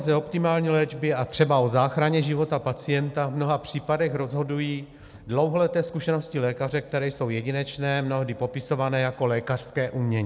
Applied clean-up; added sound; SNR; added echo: none; none; none; none.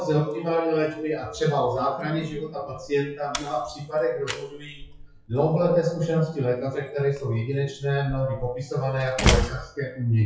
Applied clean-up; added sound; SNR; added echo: classical method WPE with log-MMSE.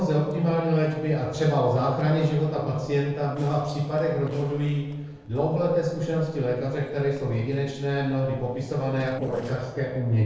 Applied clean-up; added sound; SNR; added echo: neural separator model SepFormer DNS4.